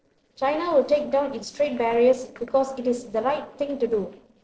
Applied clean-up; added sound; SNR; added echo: neural separator model SepFormer DNS4.